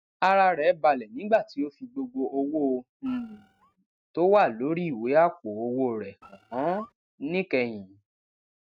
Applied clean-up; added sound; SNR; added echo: neural mask model RNNoise.